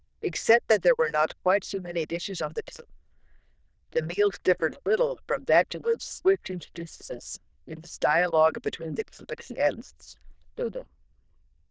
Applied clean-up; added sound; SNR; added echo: neural diffusion model UNIVERSE++.